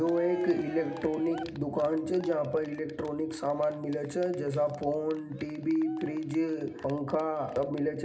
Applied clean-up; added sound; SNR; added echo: none; Cheering; 19 dB; reverberation time 0.4 s.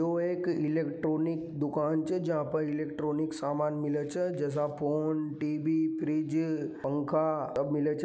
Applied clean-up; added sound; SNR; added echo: none; none; none; none.